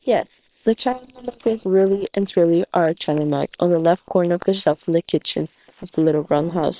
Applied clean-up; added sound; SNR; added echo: neural separator model SepFormer WHAM!.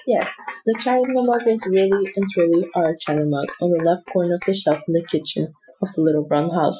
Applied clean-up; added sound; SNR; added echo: classical method Wiener filter.